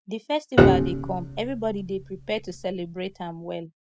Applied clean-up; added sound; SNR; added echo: none; Piano; -5 dB; none.